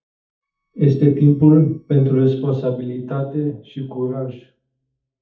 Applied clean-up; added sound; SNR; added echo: neural mask model DeepFilterNet 3.